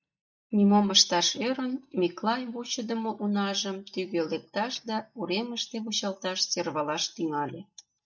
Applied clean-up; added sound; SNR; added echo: neural mask model DeepFilterNet 3.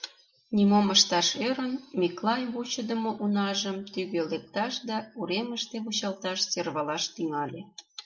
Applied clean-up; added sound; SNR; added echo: none; none; none; none.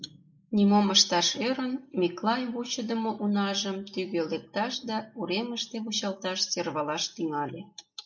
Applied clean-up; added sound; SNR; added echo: neural mask model Resemble Enhance denoiser.